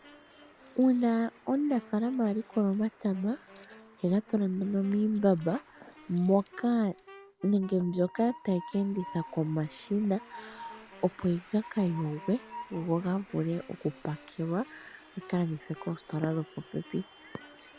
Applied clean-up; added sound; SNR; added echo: none; Wind instrument, woodwind instrument + Train; 20 dB; none.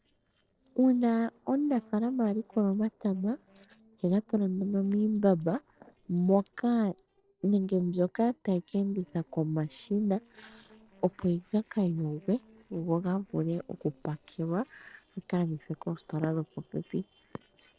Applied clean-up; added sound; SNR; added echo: neural separator model SepFormer DNS4.